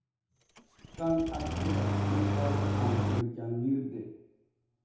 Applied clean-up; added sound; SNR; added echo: none; Engine starting; -4 dB; reverberation time 0.8 s.